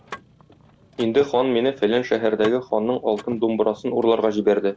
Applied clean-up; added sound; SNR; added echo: none; Mechanisms / Car; 20 dB; none.